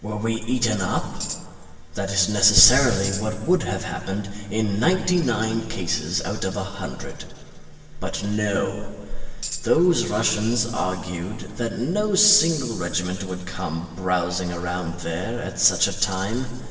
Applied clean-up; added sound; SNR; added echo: none; Tambourine; 12 dB; reverberation time 1.9 s.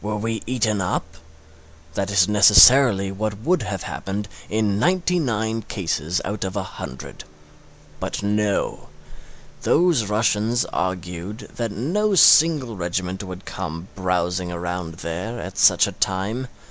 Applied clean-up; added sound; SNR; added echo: none; none; none; none.